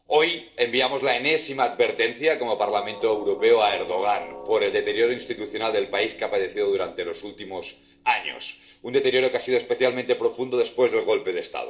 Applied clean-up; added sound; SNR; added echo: neural separator model SepFormer DNS4.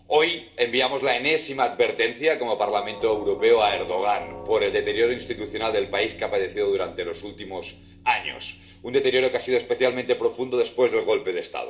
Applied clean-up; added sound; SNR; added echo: none; Doorbell; 19 dB; reverberation time 0.5 s.